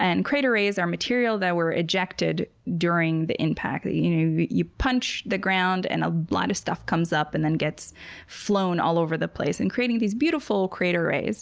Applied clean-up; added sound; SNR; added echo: none; none; none; none.